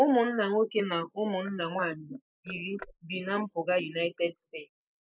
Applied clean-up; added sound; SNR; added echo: neural mask model Resemble Enhance denoiser.